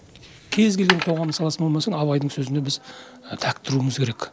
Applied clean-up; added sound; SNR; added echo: none; Coin (dropping); 5 dB; none.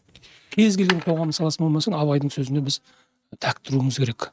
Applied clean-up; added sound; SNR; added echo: neural mask model RNNoise.